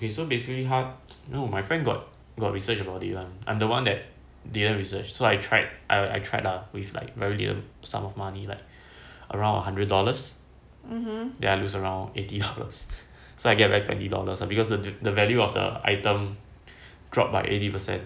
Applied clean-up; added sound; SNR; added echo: none; none; none; none.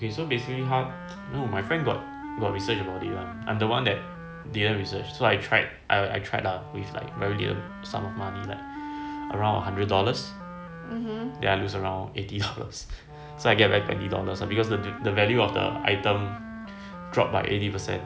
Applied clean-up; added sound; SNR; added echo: none; Wind instrument, woodwind instrument; 11 dB; none.